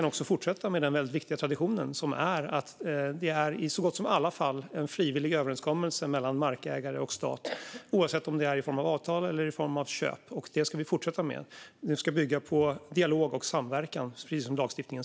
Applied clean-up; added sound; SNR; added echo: none; none; none; none.